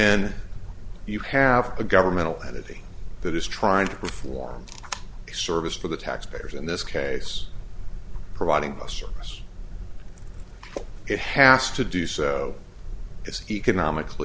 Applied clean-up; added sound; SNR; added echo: none; none; none; none.